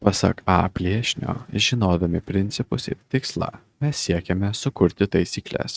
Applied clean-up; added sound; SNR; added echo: neural mask model RNNoise.